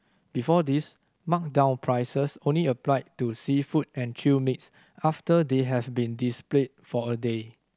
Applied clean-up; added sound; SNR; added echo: none; none; none; none.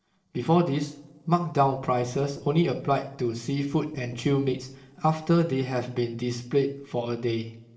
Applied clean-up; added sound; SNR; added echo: neural separator model SepFormer DNS4.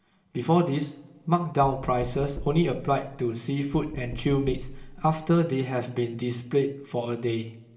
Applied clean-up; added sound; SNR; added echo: none; Knock; 12 dB; reverberation time 0.8 s.